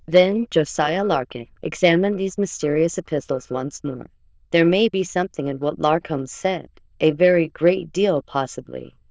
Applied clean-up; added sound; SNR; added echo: neural diffusion model UNIVERSE++.